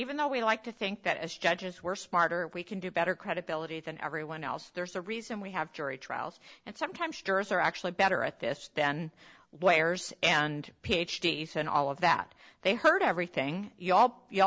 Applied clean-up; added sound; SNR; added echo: none; none; none; none.